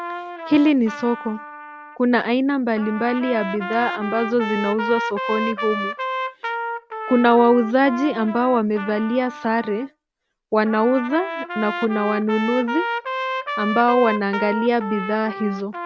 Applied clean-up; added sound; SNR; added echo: none; Trumpet; 8 dB; none.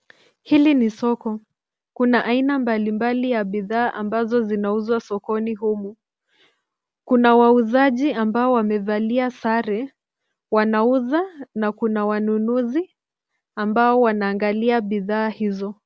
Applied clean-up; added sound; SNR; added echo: none; none; none; none.